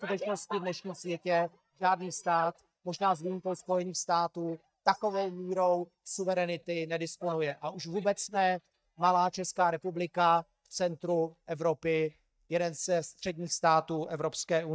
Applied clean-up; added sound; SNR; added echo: neural mask model DeepFilterNet 3.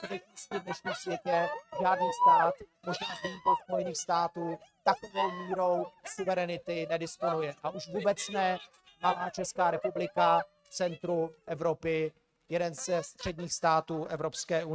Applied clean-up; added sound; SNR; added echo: neural mask model RNNoise.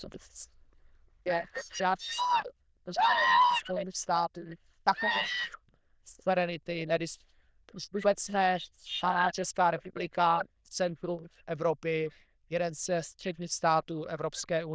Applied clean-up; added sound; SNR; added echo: neural diffusion model UNIVERSE++.